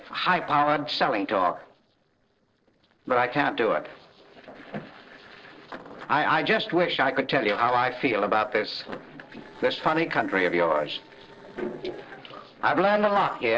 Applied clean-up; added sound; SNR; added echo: neural separator model SepFormer DNS4.